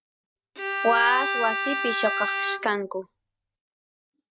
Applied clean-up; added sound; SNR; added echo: neural mask model RNNoise.